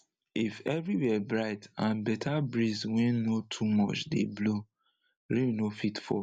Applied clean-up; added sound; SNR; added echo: none; none; none; none.